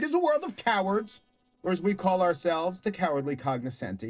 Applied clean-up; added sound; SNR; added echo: neural separator model SepFormer DNS4.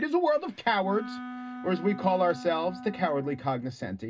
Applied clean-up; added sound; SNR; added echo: none; Wind instrument, woodwind instrument; 13 dB; reverberation time 0.2 s.